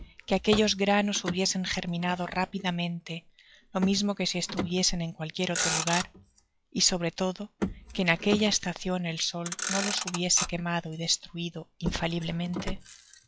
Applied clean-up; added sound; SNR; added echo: classical method log-MMSE.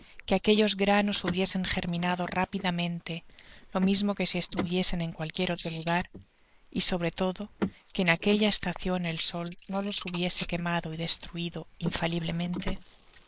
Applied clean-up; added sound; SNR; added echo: neural mask model Resemble Enhance denoiser.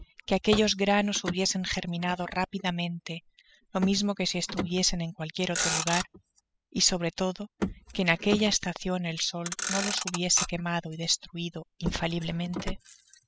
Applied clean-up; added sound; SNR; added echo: classical method spectral subtraction.